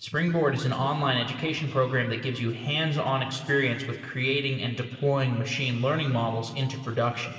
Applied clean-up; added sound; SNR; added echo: none; none; none; reverberation time 2.5 s.